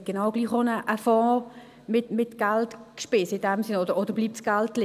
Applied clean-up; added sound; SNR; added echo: none; none; none; none.